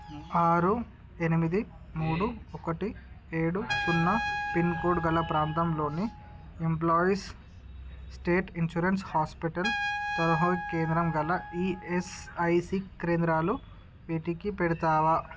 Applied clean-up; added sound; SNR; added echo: none; Trumpet; 10 dB; none.